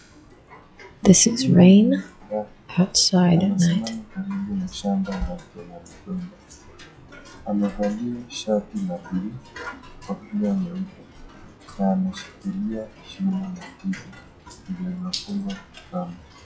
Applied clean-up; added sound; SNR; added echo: classical method log-MMSE.